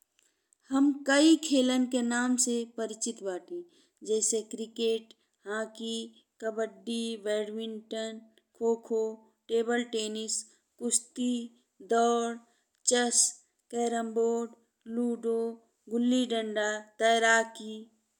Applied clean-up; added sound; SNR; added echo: none; none; none; none.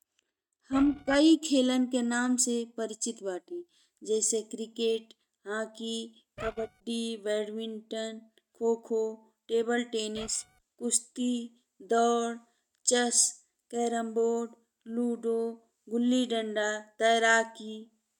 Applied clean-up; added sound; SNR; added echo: neural mask model RNNoise.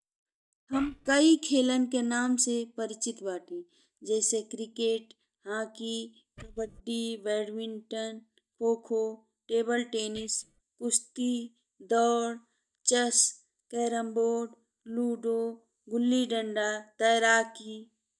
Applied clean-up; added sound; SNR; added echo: neural mask model DeepFilterNet 3.